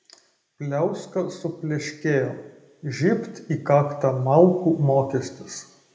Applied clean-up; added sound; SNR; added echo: none; none; none; reverberation time 0.7 s.